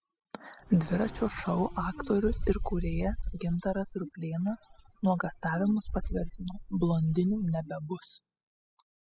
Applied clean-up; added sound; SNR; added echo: classical method spectral subtraction.